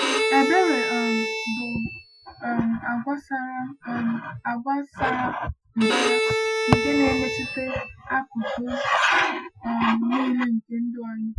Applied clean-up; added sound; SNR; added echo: classical method Wiener filter.